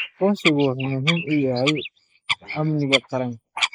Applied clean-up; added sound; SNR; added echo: neural mask model Resemble Enhance denoiser.